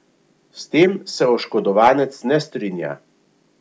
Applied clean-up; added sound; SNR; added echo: none; none; none; none.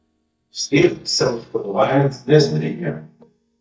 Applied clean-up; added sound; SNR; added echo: neural mask model DeepFilterNet 3.